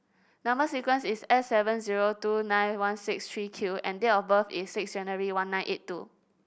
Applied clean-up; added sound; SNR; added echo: none; none; none; none.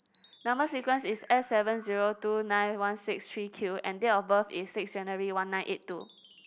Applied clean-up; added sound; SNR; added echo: none; Chime; 2 dB; none.